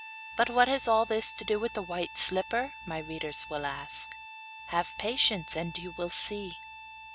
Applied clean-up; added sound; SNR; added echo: none; Harmonica; 15 dB; none.